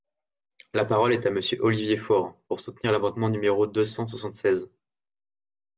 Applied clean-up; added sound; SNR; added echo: none; none; none; none.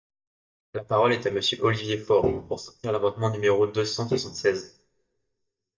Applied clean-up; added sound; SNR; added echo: neural mask model DeepFilterNet 3.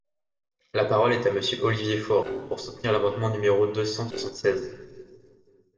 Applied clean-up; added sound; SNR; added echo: neural separator model SepFormer DNS4.